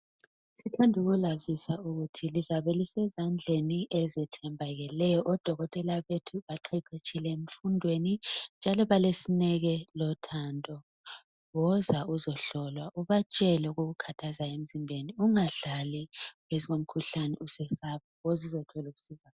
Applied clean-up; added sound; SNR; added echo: none; none; none; none.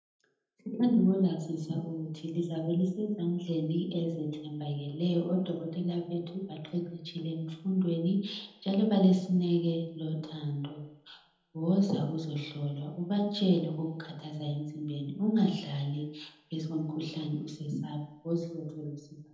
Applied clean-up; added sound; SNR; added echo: none; none; none; reverberation time 0.8 s.